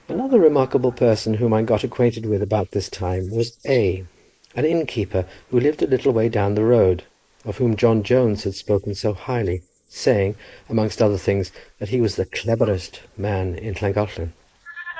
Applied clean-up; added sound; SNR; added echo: neural mask model Resemble Enhance denoiser.